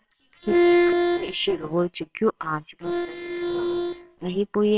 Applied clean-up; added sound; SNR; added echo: neural separator model SepFormer WHAMR!.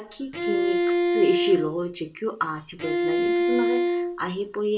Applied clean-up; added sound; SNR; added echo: none; Bowed string instrument; -3 dB; reverberation time 0.2 s.